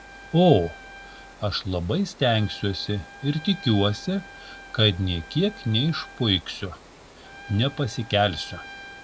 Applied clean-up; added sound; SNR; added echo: none; Trumpet + Water; 18 dB; none.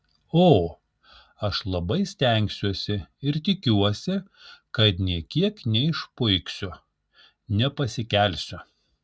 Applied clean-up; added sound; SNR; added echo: none; none; none; none.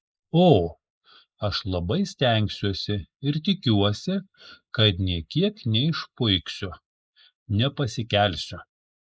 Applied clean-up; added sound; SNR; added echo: neural mask model Resemble Enhance denoiser.